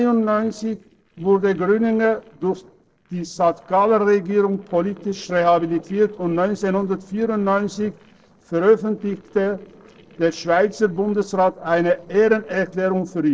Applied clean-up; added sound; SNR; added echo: neural separator model SepFormer DNS4.